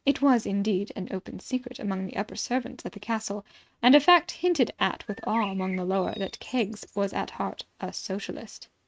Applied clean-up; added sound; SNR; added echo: neural mask model RNNoise.